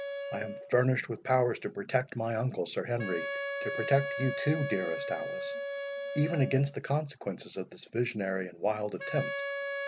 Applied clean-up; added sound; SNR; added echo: none; Wind instrument, woodwind instrument; 7 dB; none.